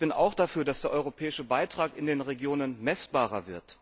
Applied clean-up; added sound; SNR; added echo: none; none; none; none.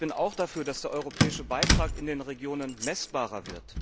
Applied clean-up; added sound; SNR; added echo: none; Keys jangling; -1 dB; none.